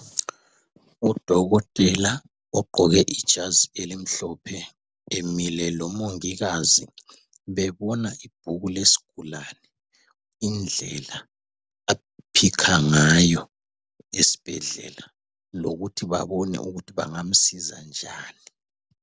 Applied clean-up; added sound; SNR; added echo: none; none; none; none.